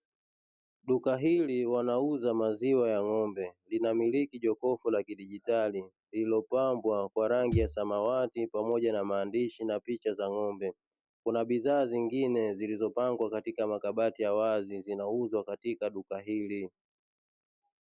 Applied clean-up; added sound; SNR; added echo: none; Thump, thud; 5 dB; none.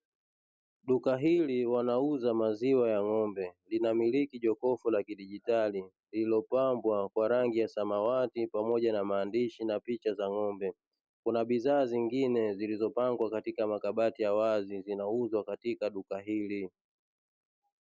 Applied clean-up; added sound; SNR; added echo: none; none; none; none.